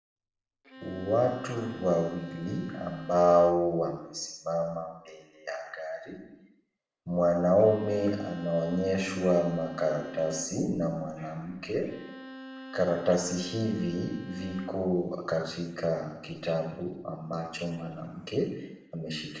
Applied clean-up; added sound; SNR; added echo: none; Bowed string instrument; 15 dB; reverberation time 0.8 s.